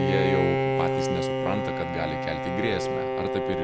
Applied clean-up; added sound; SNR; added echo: none; Bowed string instrument; -4 dB; none.